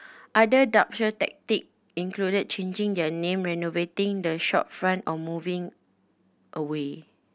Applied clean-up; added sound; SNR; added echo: none; none; none; none.